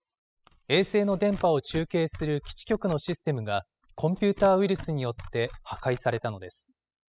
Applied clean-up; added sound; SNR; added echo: classical method spectral subtraction.